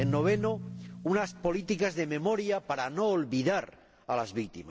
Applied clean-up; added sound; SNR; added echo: none; Drum; 10 dB; none.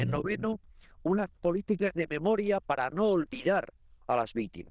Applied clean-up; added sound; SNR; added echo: neural diffusion model UNIVERSE++.